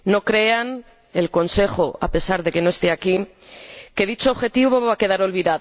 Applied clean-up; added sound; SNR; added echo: none; none; none; none.